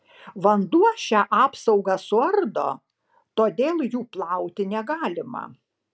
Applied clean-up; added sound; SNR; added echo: none; none; none; none.